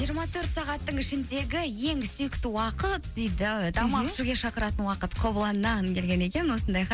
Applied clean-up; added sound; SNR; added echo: none; none; none; none.